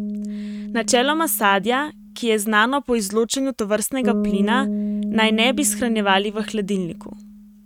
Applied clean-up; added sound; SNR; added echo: neural mask model RNNoise.